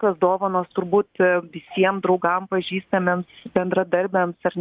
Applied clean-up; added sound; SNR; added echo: none; none; none; none.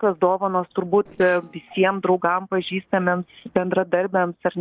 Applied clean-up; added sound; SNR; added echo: neural separator model SepFormer DNS4.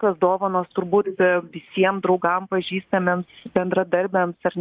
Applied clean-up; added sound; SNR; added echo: neural mask model Resemble Enhance denoiser.